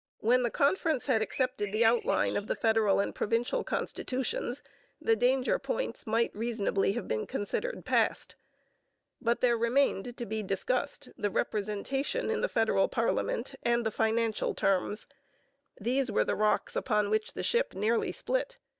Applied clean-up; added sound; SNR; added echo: neural mask model DeepFilterNet 3.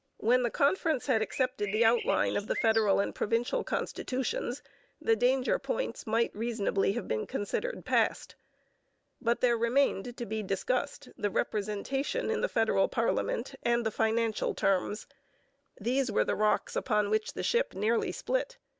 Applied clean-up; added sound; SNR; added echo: none; Bird; 11 dB; none.